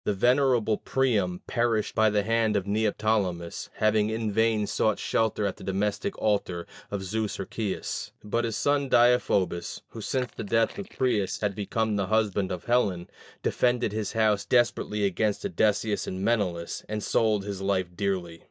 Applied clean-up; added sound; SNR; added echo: neural mask model DeepFilterNet 3.